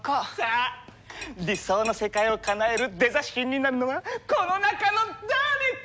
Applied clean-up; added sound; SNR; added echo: none; Tap / Glass; 16 dB; none.